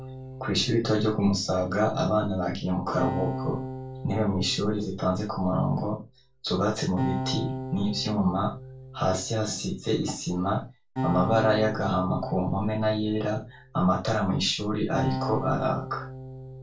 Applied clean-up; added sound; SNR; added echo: none; Acoustic guitar; 9 dB; reverberation time 0.2 s.